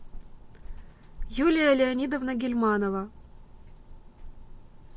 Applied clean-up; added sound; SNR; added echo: none; none; none; none.